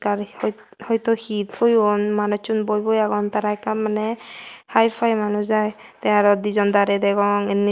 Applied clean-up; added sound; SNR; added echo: none; none; none; none.